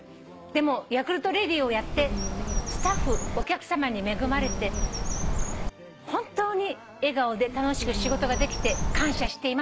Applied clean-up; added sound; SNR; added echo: none; Bird; 0 dB; none.